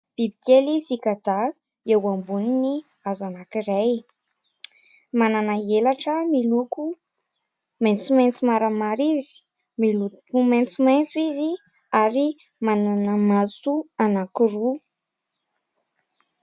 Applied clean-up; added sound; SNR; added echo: none; none; none; none.